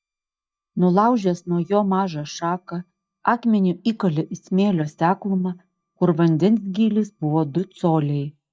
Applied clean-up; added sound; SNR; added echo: neural mask model DeepFilterNet 3.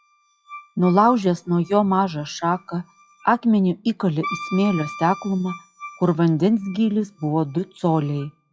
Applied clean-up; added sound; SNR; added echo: classical method WPE with log-MMSE.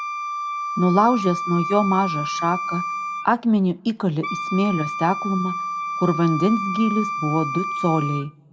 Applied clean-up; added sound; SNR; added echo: none; Wind instrument, woodwind instrument; 5 dB; reverberation time 0.7 s.